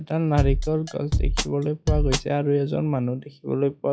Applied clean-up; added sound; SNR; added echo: classical method log-MMSE.